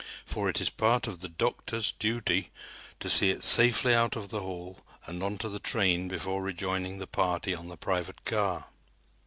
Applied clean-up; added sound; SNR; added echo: none; none; none; none.